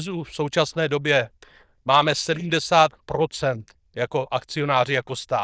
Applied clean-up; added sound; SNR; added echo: neural diffusion model UNIVERSE++.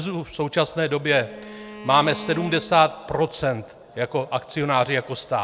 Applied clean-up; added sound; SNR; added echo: none; Bowed string instrument; 16 dB; none.